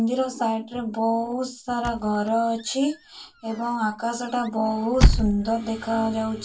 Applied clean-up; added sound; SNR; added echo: none; Squeak / Slam / Wood; 1 dB; reverberation time 0.2 s.